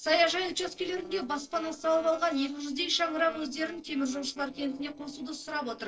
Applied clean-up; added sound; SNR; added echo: neural separator model SepFormer DNS4.